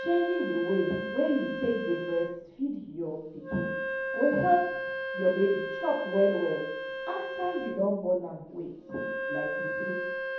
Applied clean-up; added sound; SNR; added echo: none; Wind instrument, woodwind instrument; 5 dB; reverberation time 1.2 s.